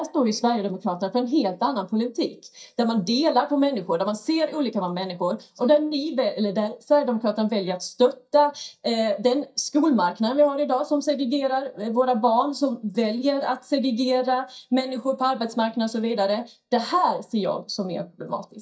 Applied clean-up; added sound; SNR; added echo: neural mask model DeepFilterNet 3.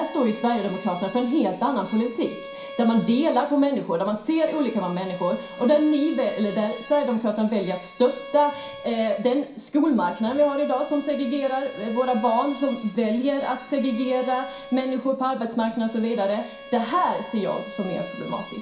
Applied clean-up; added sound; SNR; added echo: none; Bowed string instrument; 17 dB; reverberation time 0.5 s.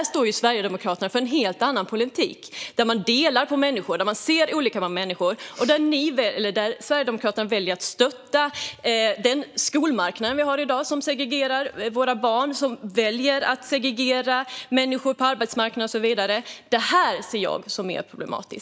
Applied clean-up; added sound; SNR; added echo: none; none; none; none.